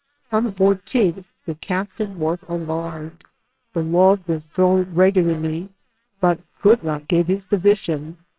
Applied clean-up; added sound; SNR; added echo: neural separator model SepFormer WHAMR!.